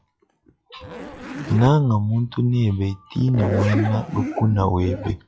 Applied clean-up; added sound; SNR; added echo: classical method log-MMSE.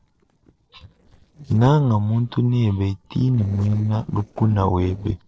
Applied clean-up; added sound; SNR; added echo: neural separator model SepFormer DNS4.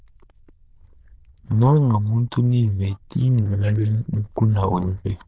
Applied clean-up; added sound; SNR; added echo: neural diffusion model UNIVERSE++.